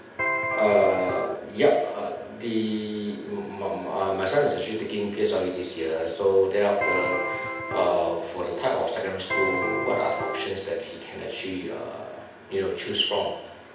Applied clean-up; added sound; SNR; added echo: none; Electric guitar; 2 dB; reverberation time 0.8 s.